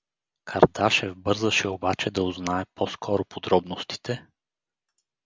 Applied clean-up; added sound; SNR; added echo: none; none; none; none.